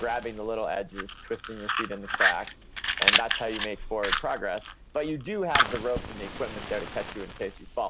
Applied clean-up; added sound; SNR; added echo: none; Fire; -2 dB; none.